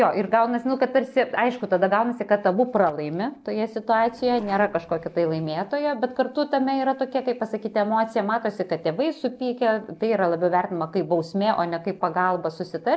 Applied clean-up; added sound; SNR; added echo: neural separator model SepFormer DNS4.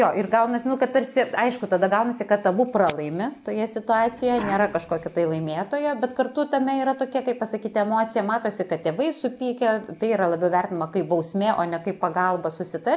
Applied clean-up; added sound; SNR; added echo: none; Sneeze; 14 dB; none.